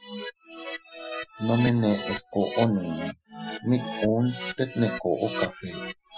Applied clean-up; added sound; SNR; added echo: classical method Wiener filter.